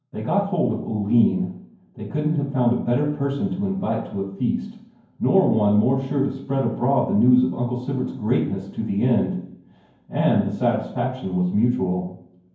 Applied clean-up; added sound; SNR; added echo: none; none; none; reverberation time 0.9 s.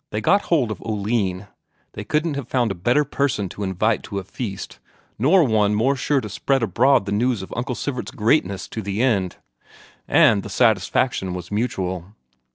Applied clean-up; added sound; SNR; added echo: none; none; none; none.